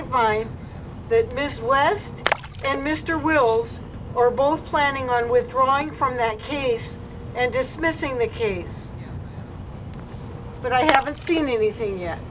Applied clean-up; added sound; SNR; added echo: none; Splash, splatter; 11 dB; none.